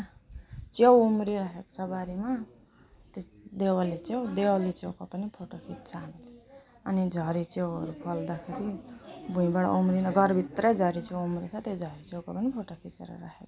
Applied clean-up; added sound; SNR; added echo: none; none; none; none.